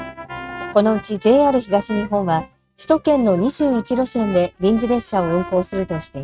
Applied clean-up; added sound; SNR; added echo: neural mask model RNNoise.